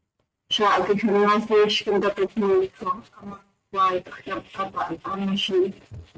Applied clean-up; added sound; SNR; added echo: neural mask model RNNoise.